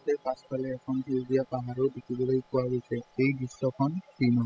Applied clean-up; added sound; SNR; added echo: classical method spectral subtraction.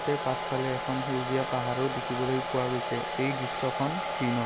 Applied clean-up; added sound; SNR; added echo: none; Domestic sounds, home sounds; 2 dB; none.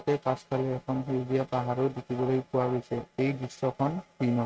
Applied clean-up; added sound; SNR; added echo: neural mask model RNNoise.